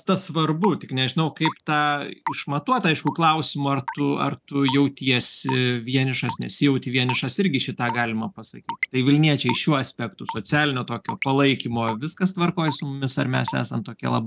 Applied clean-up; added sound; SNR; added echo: none; Raindrop / Drip / Water tap, faucet; 14 dB; none.